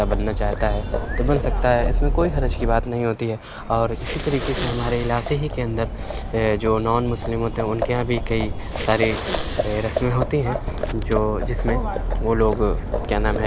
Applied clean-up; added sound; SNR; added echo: none; Respiratory sounds + Livestock, farm animals, working animals; 1 dB; none.